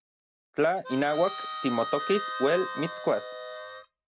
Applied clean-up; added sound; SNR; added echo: none; Harmonica; 7 dB; none.